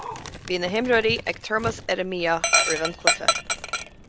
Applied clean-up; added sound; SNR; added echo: none; Dog; 1 dB; none.